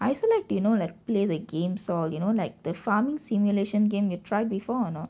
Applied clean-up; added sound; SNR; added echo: none; none; none; none.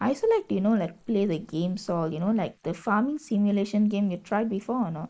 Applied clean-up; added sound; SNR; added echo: neural mask model Resemble Enhance denoiser.